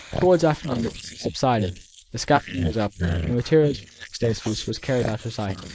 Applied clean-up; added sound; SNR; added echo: neural mask model Resemble Enhance denoiser.